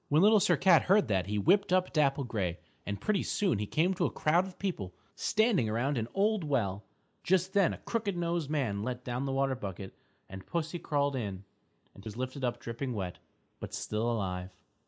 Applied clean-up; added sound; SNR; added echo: none; none; none; none.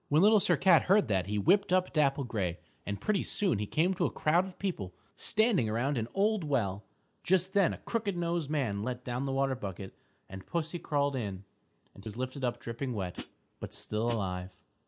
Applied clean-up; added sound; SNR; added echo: none; Hi-hat; 10 dB; none.